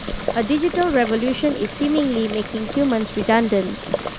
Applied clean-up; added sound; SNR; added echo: none; Boiling; 8 dB; none.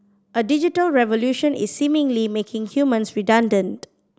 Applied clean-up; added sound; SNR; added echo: none; none; none; none.